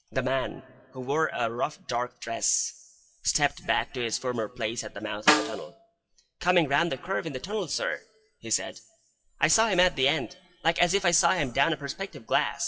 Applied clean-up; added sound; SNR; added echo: classical method WPE with log-MMSE.